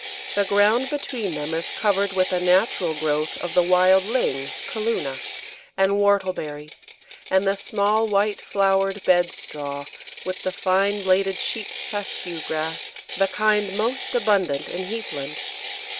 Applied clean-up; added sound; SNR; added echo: none; Ratchet, pawl; 12 dB; none.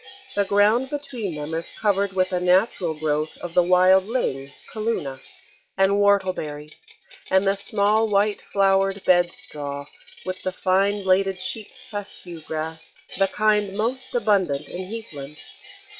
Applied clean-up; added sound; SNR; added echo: classical method log-MMSE.